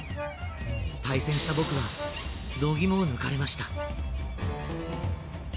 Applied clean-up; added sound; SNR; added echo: none; Brass instrument; 15 dB; none.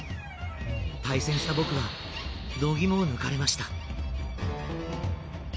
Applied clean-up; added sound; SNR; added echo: none; none; none; none.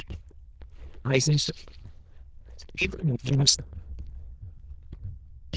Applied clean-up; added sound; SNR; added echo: neural diffusion model UNIVERSE++.